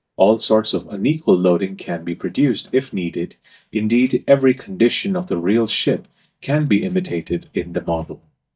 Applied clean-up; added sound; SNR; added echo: neural mask model DeepFilterNet 3.